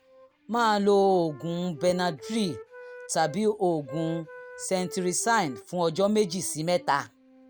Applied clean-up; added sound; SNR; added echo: none; Wind instrument, woodwind instrument; 17 dB; none.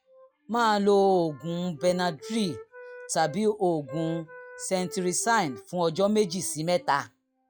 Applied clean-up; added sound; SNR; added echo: classical method log-MMSE.